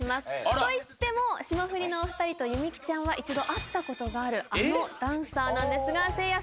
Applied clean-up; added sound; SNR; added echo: none; none; none; none.